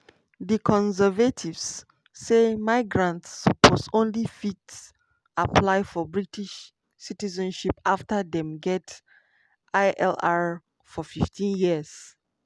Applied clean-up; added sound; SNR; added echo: none; none; none; none.